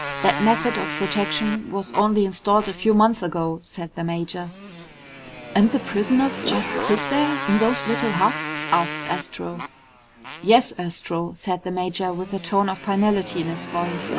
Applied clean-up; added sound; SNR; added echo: none; Motorcycle; 9 dB; none.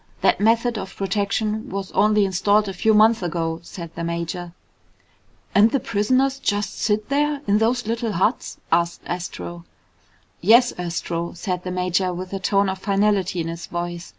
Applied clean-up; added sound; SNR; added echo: none; none; none; none.